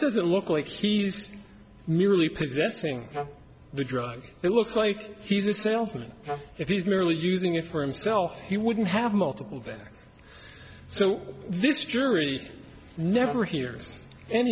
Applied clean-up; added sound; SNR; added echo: none; Wind instrument, woodwind instrument; 10 dB; none.